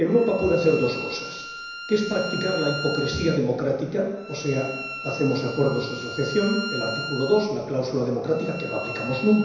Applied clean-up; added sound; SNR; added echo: none; Bowed string instrument; 10 dB; reverberation time 1.0 s.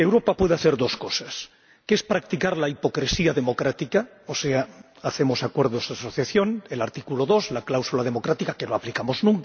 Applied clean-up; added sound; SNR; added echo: none; none; none; none.